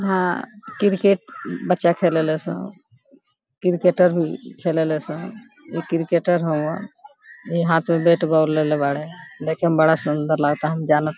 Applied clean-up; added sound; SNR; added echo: none; none; none; none.